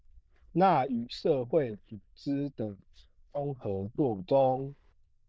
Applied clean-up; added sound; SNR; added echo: neural diffusion model UNIVERSE++.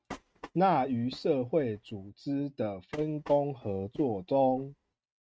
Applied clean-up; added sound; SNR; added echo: neural mask model RNNoise.